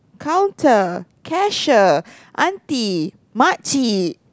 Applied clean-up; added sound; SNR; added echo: none; none; none; none.